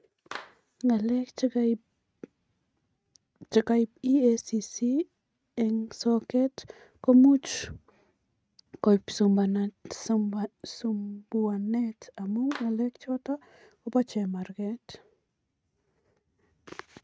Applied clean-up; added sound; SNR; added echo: neural mask model RNNoise.